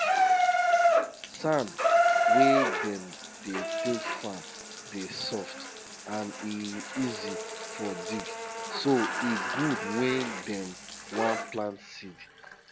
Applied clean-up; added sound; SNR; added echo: none; Bathtub (filling or washing) / Water tap, faucet; -4 dB; none.